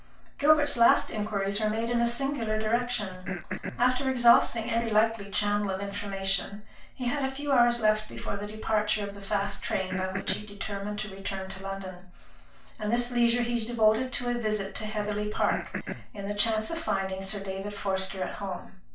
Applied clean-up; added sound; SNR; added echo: none; Cough; 12 dB; reverberation time 0.3 s.